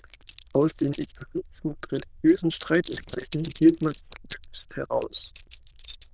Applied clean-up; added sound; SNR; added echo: neural diffusion model UNIVERSE++.